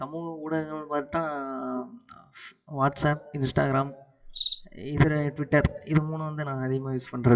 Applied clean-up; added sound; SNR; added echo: classical method WPE with log-MMSE.